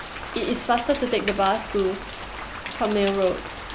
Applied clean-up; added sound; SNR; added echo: none; Rain; 8 dB; none.